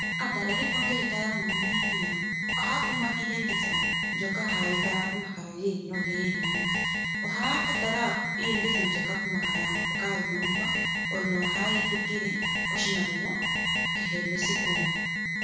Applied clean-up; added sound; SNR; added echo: none; Alarm; -5 dB; reverberation time 1.0 s.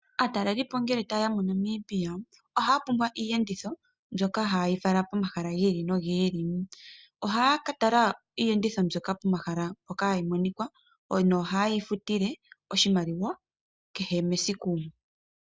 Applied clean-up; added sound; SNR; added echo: none; none; none; none.